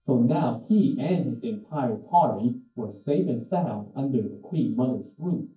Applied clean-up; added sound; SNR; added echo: neural mask model DeepFilterNet 3.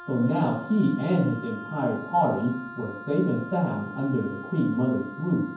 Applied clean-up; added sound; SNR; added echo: none; Wind instrument, woodwind instrument; 15 dB; reverberation time 0.9 s.